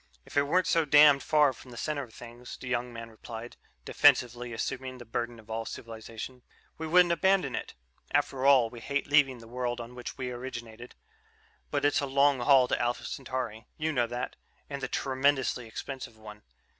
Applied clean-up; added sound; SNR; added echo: none; none; none; none.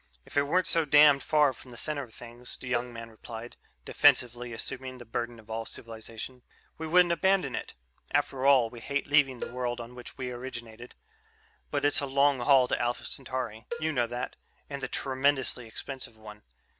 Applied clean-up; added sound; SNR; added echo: none; Cowbell; 15 dB; none.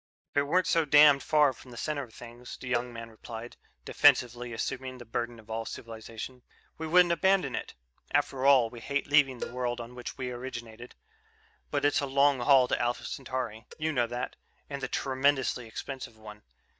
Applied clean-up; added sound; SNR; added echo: neural mask model DeepFilterNet 3.